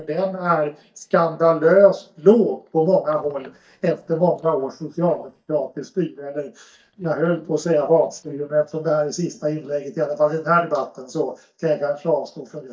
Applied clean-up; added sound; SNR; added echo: neural mask model DeepFilterNet 3.